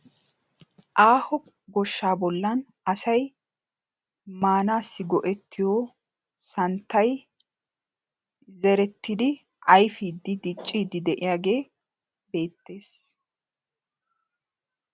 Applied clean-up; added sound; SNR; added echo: none; none; none; none.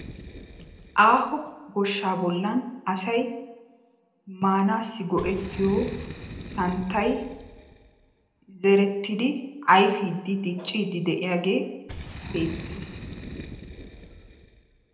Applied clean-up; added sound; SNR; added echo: none; Boom; 15 dB; reverberation time 0.8 s.